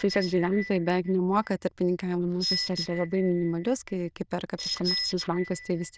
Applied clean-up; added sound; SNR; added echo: neural diffusion model UNIVERSE++.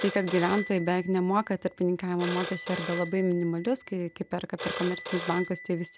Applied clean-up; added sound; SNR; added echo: none; Telephone; 5 dB; none.